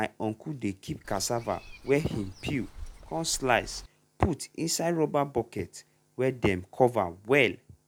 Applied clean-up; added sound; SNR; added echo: none; Walk, footsteps / Insect; 16 dB; none.